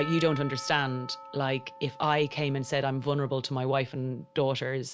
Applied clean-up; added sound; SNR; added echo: none; Percussion; 16 dB; none.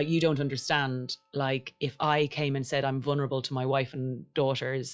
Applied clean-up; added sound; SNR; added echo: classical method log-MMSE.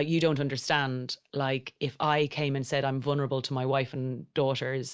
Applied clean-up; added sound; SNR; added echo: none; none; none; none.